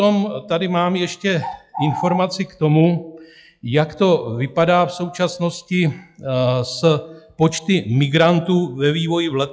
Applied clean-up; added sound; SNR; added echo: classical method log-MMSE.